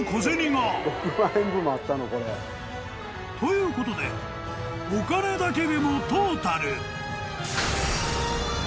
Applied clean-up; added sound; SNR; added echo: none; none; none; none.